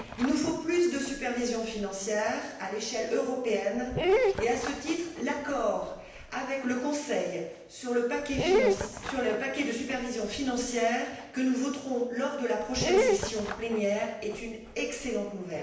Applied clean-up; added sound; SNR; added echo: none; Dog; 4 dB; reverberation time 0.9 s.